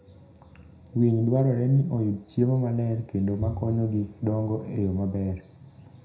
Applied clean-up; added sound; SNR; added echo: none; Bowed string instrument; 18 dB; reverberation time 0.5 s.